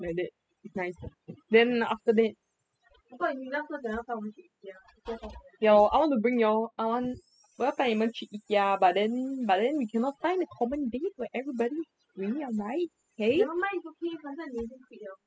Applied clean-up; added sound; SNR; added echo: classical method spectral subtraction.